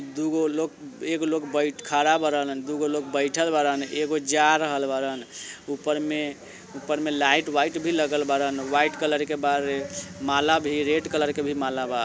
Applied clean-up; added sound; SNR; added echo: none; none; none; none.